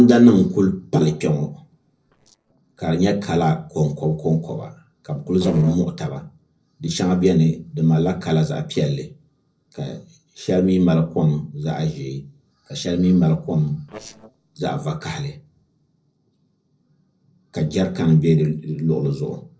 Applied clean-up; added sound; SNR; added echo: neural separator model SepFormer DNS4.